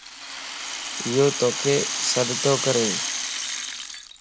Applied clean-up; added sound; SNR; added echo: none; Rattle (instrument); 3 dB; none.